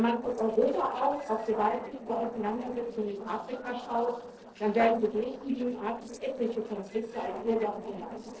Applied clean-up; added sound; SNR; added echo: neural separator model SepFormer DNS4.